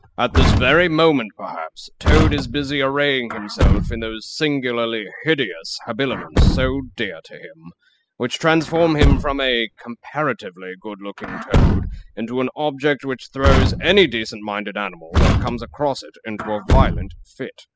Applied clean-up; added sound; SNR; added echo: classical method spectral subtraction.